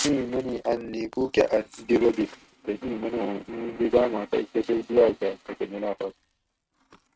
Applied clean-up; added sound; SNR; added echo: neural mask model RNNoise.